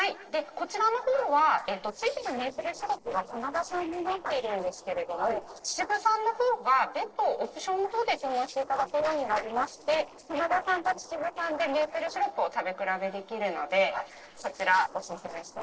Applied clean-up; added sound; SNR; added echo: neural separator model SepFormer DNS4.